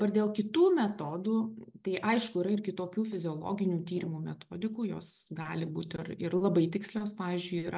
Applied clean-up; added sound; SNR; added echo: none; none; none; none.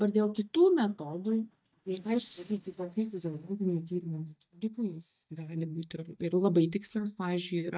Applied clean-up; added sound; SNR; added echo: neural mask model DeepFilterNet 3.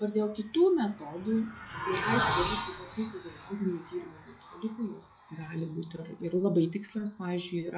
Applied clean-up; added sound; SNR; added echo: classical method log-MMSE.